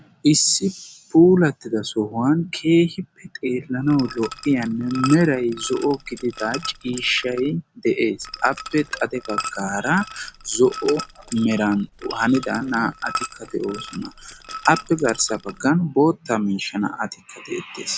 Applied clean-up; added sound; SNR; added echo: none; Liquid; 13 dB; none.